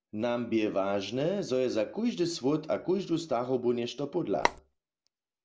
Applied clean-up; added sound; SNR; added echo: none; Telephone; 1 dB; none.